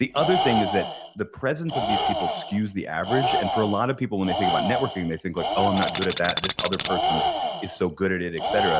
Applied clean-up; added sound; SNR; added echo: none; Tools + Tools; 0 dB; none.